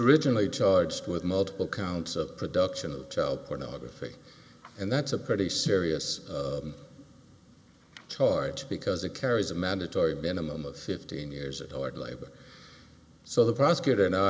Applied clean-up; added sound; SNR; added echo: none; none; none; none.